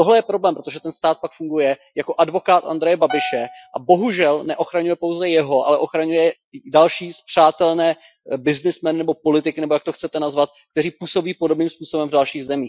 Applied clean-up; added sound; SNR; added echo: classical method Wiener filter.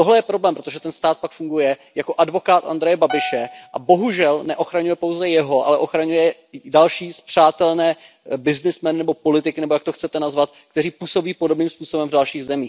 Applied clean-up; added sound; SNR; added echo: none; Piano; 12 dB; none.